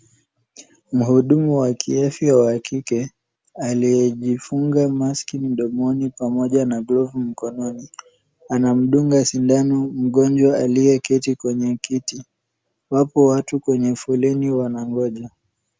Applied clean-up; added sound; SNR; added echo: none; none; none; none.